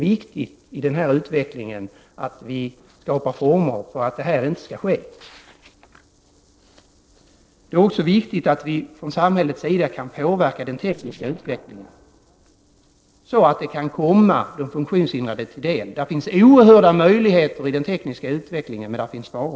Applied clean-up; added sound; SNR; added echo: neural separator model SepFormer DNS4.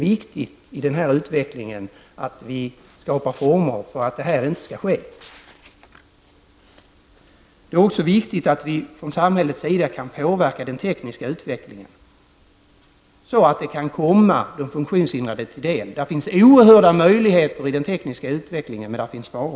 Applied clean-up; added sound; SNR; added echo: none; none; none; none.